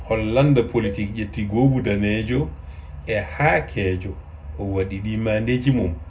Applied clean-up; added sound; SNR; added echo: none; Cowbell; 18 dB; reverberation time 0.3 s.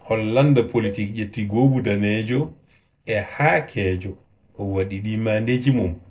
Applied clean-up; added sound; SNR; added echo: neural separator model SepFormer DNS4.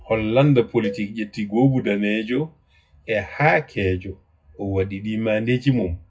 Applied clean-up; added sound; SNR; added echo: classical method WPE with log-MMSE.